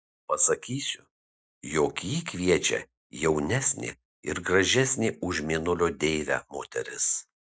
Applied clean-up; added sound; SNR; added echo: none; none; none; none.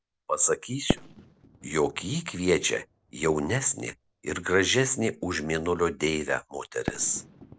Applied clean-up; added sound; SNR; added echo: neural separator model SepFormer DNS4.